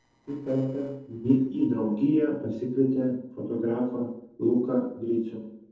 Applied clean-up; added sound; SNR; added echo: neural separator model SepFormer DNS4.